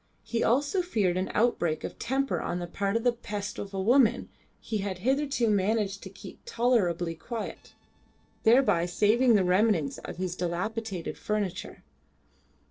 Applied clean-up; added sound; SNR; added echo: neural separator model SepFormer DNS4.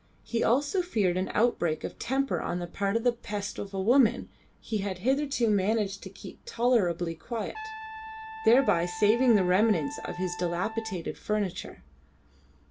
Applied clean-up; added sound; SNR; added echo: none; Trumpet; 12 dB; reverberation time 0.2 s.